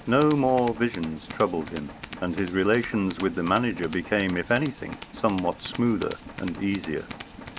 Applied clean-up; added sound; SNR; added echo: none; Tools; 15 dB; none.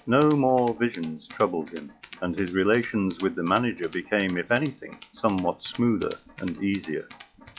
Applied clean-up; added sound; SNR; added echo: classical method log-MMSE.